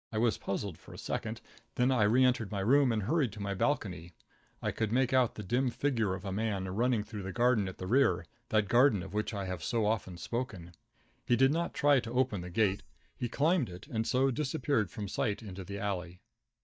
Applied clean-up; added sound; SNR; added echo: neural mask model DeepFilterNet 3.